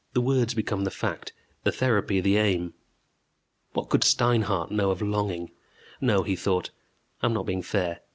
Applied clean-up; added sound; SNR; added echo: none; none; none; none.